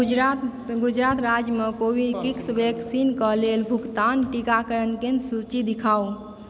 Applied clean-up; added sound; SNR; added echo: none; none; none; none.